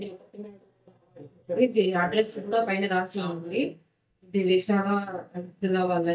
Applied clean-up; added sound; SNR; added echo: neural mask model DeepFilterNet 3.